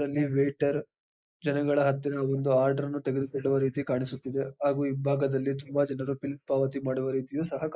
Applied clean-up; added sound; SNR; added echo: neural mask model Resemble Enhance denoiser.